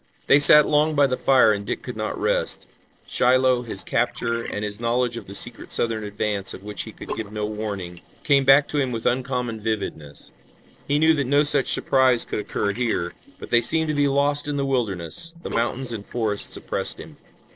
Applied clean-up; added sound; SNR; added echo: neural separator model SepFormer DNS4.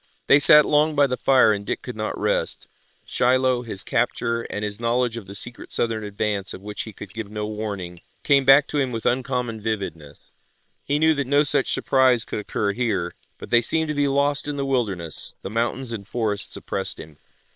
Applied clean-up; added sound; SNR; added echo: neural separator model SepFormer WHAM!.